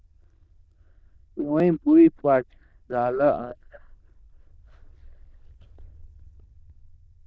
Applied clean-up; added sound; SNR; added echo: neural diffusion model UNIVERSE++.